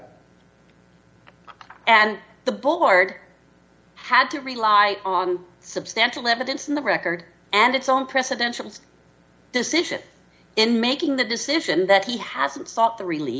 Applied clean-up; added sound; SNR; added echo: none; none; none; none.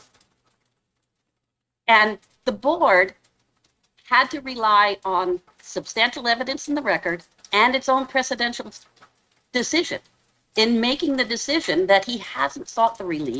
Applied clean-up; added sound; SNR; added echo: neural mask model RNNoise.